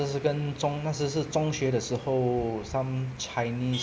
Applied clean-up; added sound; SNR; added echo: none; Motor vehicle (road); 18 dB; none.